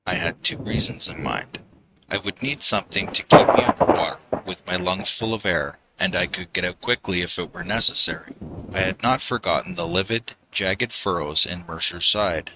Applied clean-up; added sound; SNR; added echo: neural mask model RNNoise.